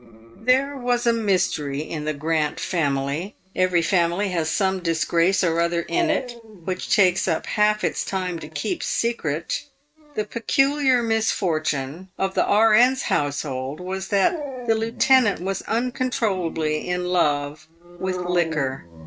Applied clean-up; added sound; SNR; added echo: neural mask model RNNoise.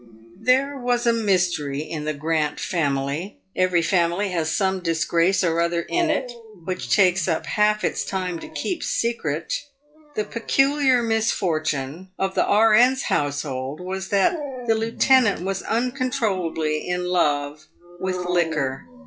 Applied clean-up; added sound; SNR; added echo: classical method log-MMSE.